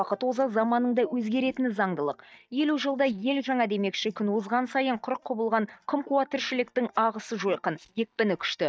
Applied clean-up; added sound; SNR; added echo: neural mask model DeepFilterNet 3.